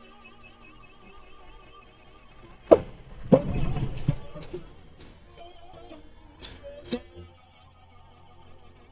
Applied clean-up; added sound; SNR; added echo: neural mask model DeepFilterNet 3.